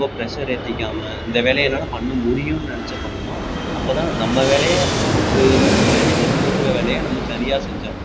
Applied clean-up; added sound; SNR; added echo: none; Fixed-wing aircraft, airplane; -1 dB; none.